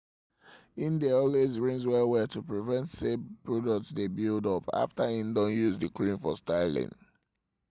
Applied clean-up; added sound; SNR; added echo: none; none; none; none.